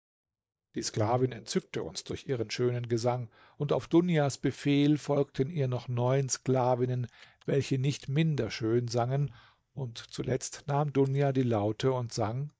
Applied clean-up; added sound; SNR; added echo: neural mask model DeepFilterNet 3.